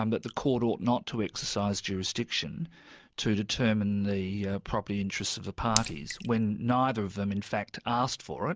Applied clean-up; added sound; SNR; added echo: none; Raindrop / Splash, splatter; 5 dB; none.